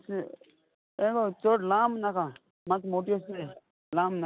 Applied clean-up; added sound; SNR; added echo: none; none; none; none.